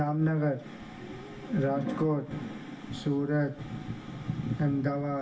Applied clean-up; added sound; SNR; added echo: none; none; none; reverberation time 0.7 s.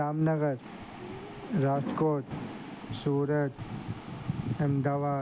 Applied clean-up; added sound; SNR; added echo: none; none; none; none.